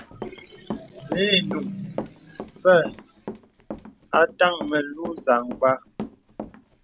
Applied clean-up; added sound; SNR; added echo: none; Run; 12 dB; none.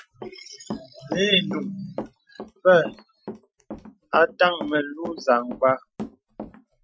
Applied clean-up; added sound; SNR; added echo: classical method Wiener filter.